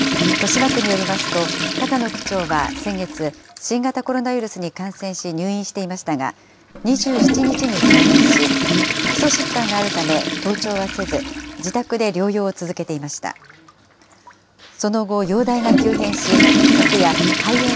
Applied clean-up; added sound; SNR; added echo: none; Toilet flush / Water; -2 dB; none.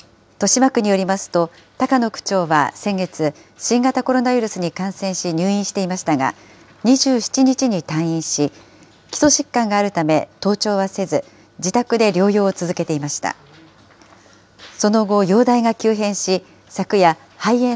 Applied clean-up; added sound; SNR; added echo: none; none; none; none.